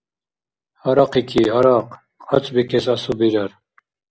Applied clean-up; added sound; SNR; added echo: none; none; none; none.